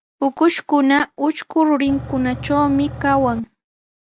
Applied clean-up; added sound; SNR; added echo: none; Engine / Truck / Car; 11 dB; none.